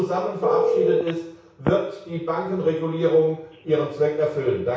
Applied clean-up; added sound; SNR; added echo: none; Telephone; 5 dB; reverberation time 0.6 s.